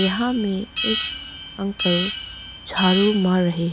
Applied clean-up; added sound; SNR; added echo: none; Alarm; 5 dB; none.